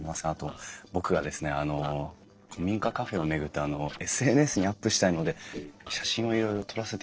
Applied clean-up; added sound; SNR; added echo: neural separator model SepFormer DNS4.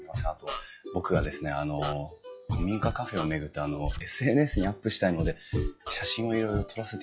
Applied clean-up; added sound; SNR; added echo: classical method log-MMSE.